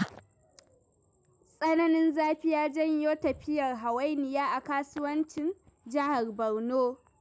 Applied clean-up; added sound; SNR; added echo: none; none; none; none.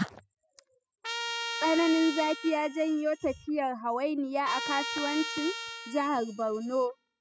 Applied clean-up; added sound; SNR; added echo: classical method spectral subtraction.